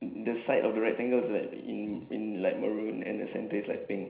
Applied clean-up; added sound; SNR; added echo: none; none; none; reverberation time 0.5 s.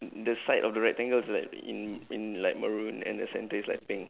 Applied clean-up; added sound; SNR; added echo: none; none; none; none.